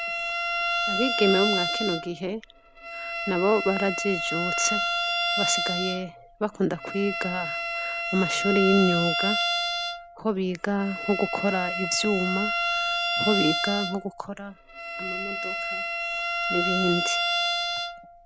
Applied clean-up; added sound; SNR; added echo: none; Bowed string instrument; 0 dB; none.